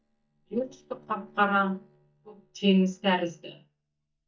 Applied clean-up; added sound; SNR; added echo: neural mask model DeepFilterNet 3.